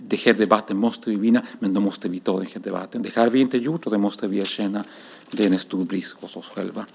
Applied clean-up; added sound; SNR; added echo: none; none; none; none.